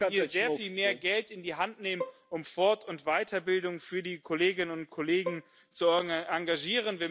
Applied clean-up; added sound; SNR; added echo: none; Bowed string instrument; 14 dB; none.